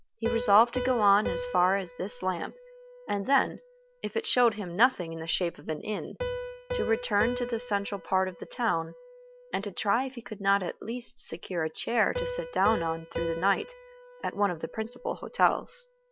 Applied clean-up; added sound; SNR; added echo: none; Piano; 10 dB; none.